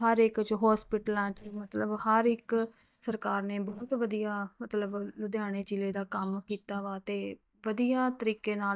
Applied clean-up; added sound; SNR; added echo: neural mask model DeepFilterNet 3.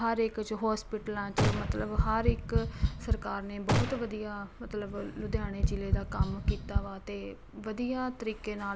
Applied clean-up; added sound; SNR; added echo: none; Tap + Gunshot, gunfire; -4 dB; none.